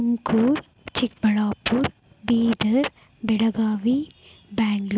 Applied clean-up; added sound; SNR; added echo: none; none; none; none.